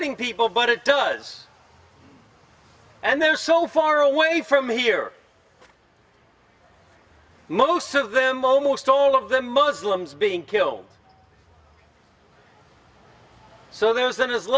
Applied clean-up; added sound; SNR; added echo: none; none; none; none.